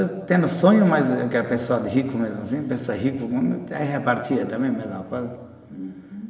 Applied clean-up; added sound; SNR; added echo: none; none; none; reverberation time 3.0 s.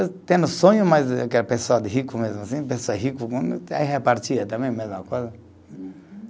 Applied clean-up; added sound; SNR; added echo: none; none; none; none.